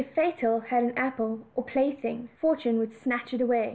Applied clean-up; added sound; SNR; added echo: none; none; none; none.